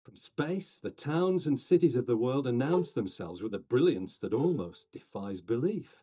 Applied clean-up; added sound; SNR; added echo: neural mask model DeepFilterNet 3.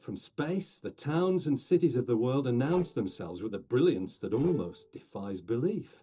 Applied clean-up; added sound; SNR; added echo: neural separator model SepFormer DNS4.